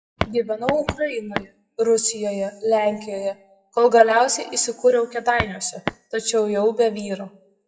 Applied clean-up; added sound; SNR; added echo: classical method WPE with log-MMSE.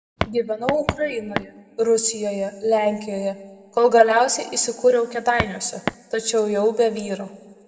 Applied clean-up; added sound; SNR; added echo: none; Walk, footsteps; 6 dB; reverberation time 1.3 s.